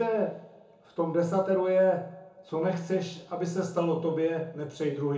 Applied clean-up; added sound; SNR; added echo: none; none; none; reverberation time 0.7 s.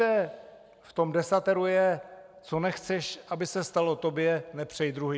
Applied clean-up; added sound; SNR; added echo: none; none; none; none.